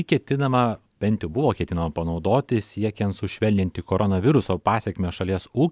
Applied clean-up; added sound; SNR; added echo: none; none; none; none.